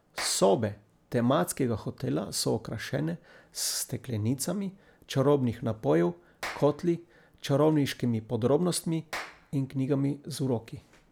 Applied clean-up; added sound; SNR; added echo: none; Clapping; 17 dB; none.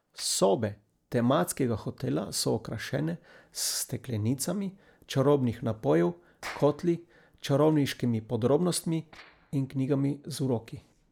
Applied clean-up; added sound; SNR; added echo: neural mask model DeepFilterNet 3.